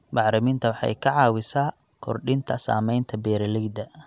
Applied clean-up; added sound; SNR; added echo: none; none; none; none.